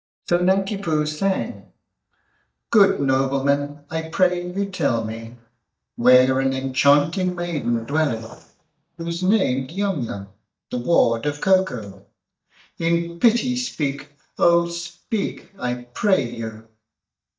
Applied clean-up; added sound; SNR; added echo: neural mask model DeepFilterNet 3.